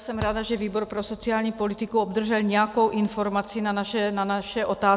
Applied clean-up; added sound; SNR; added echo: none; none; none; none.